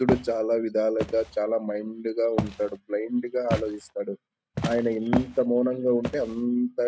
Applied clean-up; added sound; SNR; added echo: none; Walk, footsteps; 8 dB; none.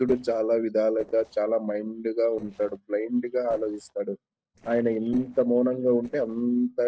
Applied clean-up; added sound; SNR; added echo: neural separator model SepFormer DNS4.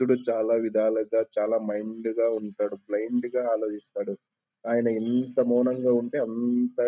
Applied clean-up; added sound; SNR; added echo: none; none; none; none.